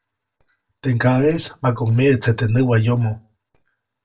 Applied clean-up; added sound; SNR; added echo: neural separator model SepFormer DNS4.